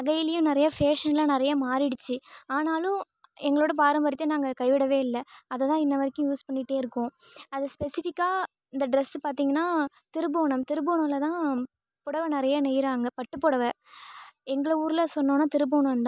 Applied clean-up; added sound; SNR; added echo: none; none; none; none.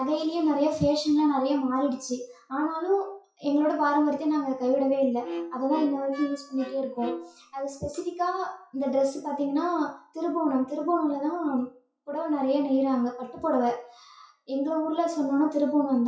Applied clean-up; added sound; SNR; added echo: classical method WPE with log-MMSE.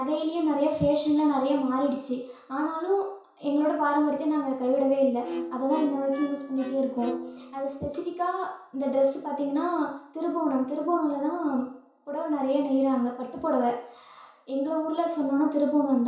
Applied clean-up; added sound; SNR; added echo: none; Bowed string instrument; 10 dB; reverberation time 0.6 s.